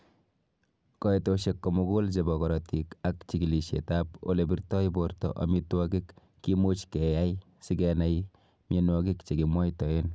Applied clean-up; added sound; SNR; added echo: none; none; none; none.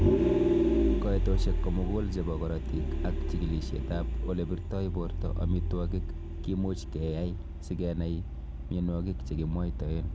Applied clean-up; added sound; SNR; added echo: none; Vehicle; -4 dB; none.